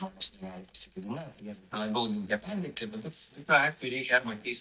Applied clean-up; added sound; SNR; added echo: neural mask model DeepFilterNet 3.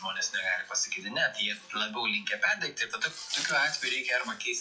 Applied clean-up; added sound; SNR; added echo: classical method WPE with log-MMSE.